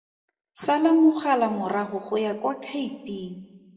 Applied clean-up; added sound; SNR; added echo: none; none; none; reverberation time 1.2 s.